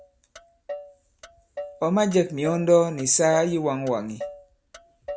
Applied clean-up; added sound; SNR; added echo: none; Motor vehicle (road); 15 dB; none.